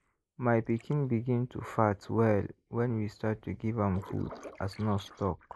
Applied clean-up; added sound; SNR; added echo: neural mask model Resemble Enhance denoiser.